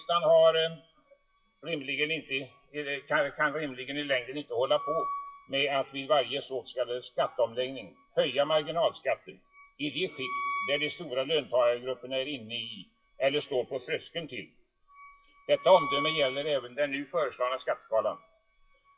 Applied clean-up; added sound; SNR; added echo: classical method WPE with log-MMSE.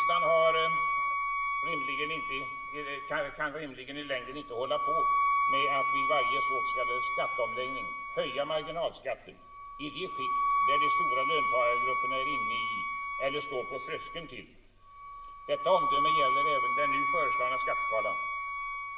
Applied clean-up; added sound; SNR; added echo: none; Wind instrument, woodwind instrument; -4 dB; reverberation time 0.7 s.